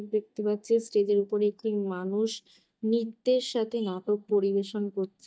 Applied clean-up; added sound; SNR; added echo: neural mask model DeepFilterNet 3.